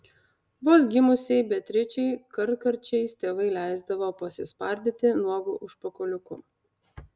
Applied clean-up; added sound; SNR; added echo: none; none; none; none.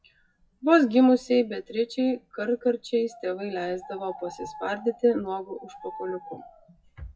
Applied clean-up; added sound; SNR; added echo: classical method WPE with log-MMSE.